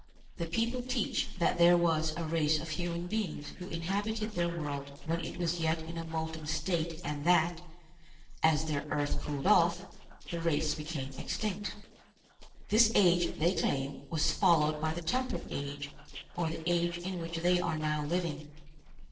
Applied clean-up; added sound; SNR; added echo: neural separator model SepFormer DNS4.